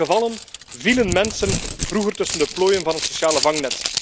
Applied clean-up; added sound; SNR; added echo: none; Crumpling, crinkling; 6 dB; none.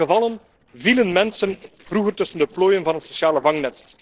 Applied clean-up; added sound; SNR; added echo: neural separator model SepFormer DNS4.